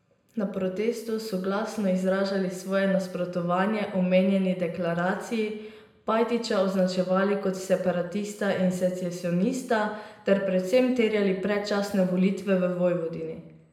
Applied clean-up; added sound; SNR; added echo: none; none; none; reverberation time 0.8 s.